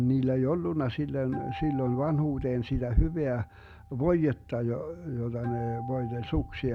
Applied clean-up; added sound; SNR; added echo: none; Acoustic guitar; 17 dB; none.